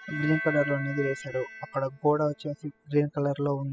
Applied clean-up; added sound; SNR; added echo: classical method spectral subtraction.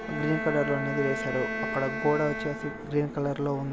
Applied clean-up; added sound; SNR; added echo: none; Bowed string instrument; 5 dB; none.